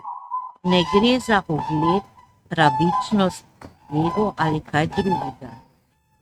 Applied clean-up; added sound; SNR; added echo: neural mask model RNNoise.